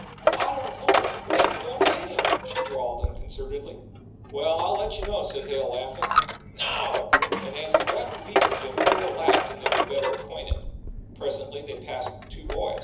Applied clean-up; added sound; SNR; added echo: none; Coin (dropping); -5 dB; reverberation time 0.7 s.